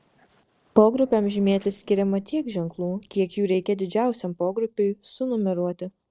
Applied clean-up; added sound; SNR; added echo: neural separator model SepFormer DNS4.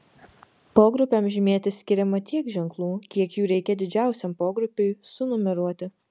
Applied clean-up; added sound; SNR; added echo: none; none; none; none.